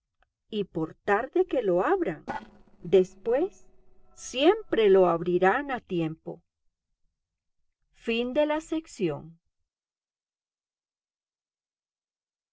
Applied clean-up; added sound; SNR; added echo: neural separator model SepFormer DNS4.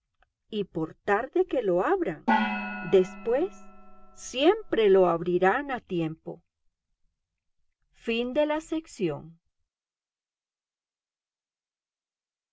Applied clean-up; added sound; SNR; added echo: none; Gong; 4 dB; none.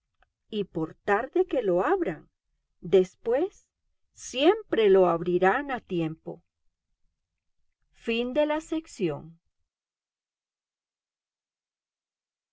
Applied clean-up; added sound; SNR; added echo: none; none; none; none.